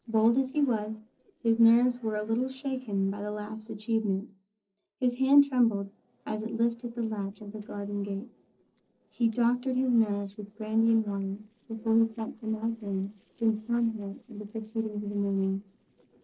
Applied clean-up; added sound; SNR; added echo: neural separator model SepFormer DNS4.